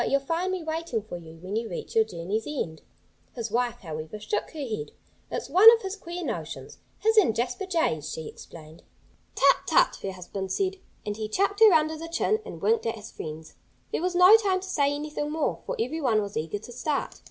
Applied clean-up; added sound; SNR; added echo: none; none; none; none.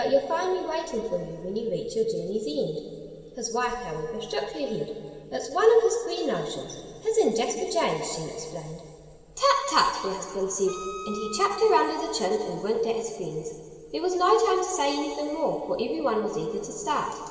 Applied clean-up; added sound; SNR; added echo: none; Wind instrument, woodwind instrument; 14 dB; reverberation time 2.3 s.